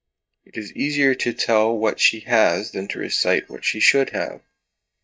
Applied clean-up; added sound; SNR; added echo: neural mask model DeepFilterNet 3.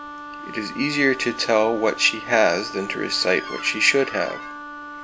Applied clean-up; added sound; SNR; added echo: none; Wind instrument, woodwind instrument + Squeak; 12 dB; none.